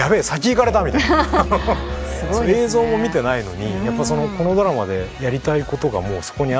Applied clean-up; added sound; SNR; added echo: none; Musical instrument; 8 dB; none.